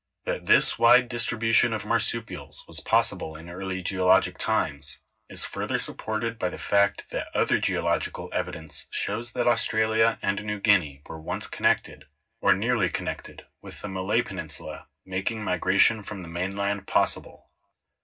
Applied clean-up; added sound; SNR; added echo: none; none; none; reverberation time 0.4 s.